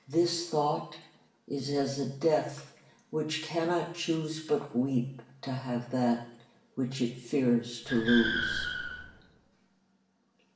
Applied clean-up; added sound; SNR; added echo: none; Car; 3 dB; reverberation time 0.7 s.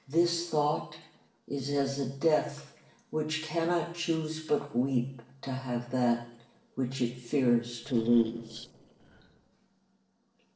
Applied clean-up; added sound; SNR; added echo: neural separator model SepFormer DNS4.